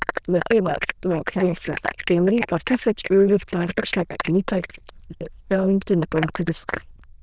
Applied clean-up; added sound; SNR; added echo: neural diffusion model UNIVERSE++.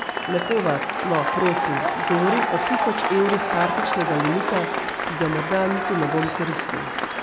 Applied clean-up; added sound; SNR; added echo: none; Applause / Cheering; 0 dB; none.